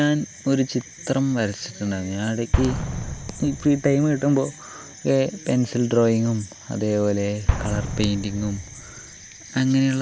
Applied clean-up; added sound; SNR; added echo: none; Explosion; 9 dB; none.